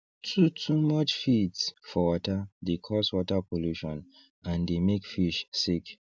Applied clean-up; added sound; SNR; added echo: none; none; none; none.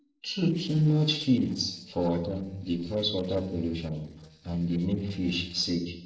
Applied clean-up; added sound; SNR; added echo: neural separator model SepFormer DNS4.